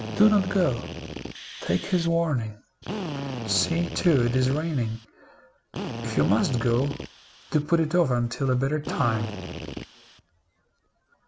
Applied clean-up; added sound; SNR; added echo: none; Drill; 9 dB; none.